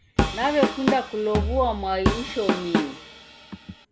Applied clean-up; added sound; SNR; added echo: none; Drum kit; 0 dB; none.